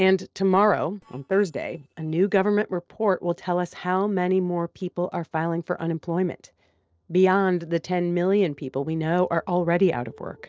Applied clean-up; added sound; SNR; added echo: neural separator model SepFormer DNS4.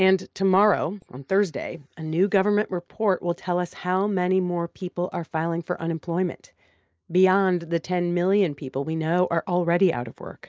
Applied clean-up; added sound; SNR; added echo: neural mask model Resemble Enhance denoiser.